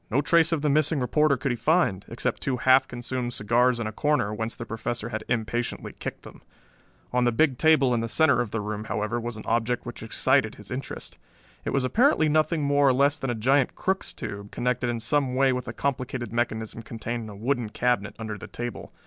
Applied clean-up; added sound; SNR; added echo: none; none; none; none.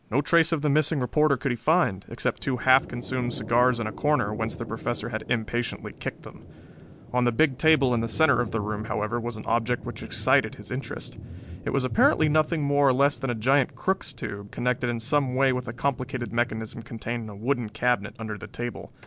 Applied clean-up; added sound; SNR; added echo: none; Thunder; 15 dB; none.